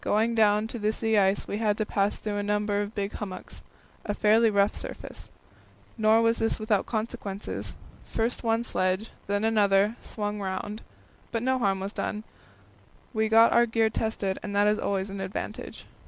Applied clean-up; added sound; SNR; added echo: none; none; none; none.